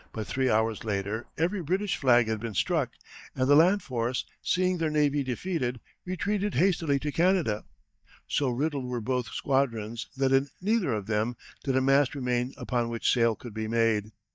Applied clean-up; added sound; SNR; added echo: neural mask model DeepFilterNet 3.